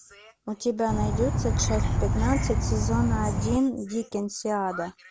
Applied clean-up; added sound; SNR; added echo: none; Insect; -3 dB; none.